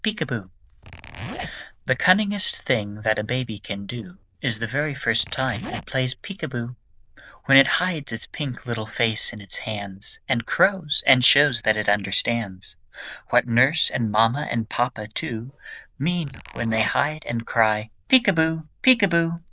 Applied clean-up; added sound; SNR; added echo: neural diffusion model UNIVERSE++.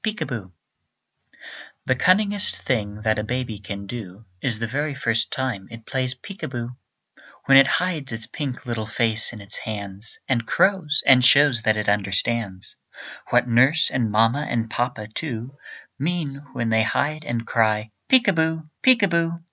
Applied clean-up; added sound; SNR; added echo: none; none; none; none.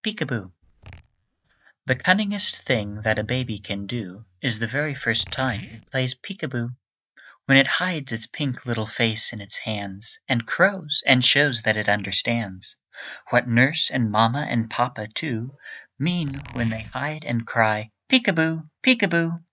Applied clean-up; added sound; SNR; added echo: neural mask model DeepFilterNet 3.